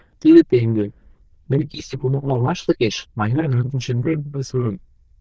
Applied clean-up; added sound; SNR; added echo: neural diffusion model UNIVERSE++.